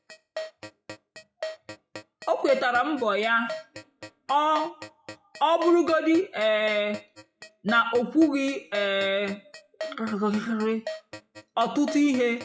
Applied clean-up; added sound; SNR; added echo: classical method WPE with log-MMSE.